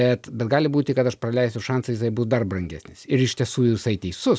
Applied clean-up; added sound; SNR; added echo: none; none; none; none.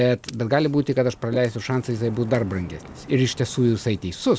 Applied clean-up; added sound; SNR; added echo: none; Ocean; 18 dB; none.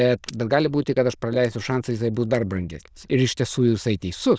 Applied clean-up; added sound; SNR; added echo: neural diffusion model UNIVERSE++.